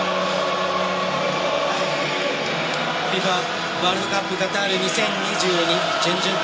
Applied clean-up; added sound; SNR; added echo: none; Brass instrument; 16 dB; reverberation time 0.2 s.